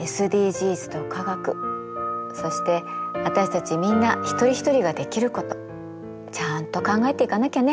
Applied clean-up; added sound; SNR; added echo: none; Screech / Glass; 8 dB; none.